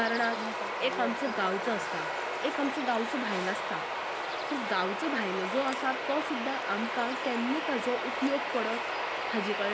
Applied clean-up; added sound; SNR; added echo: none; Bird vocalization, bird call, bird song; 1 dB; none.